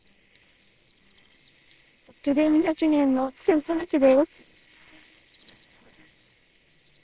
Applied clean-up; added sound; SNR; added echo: neural separator model SepFormer WHAMR!.